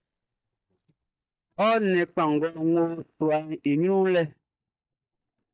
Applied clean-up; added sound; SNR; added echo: neural mask model DeepFilterNet 3.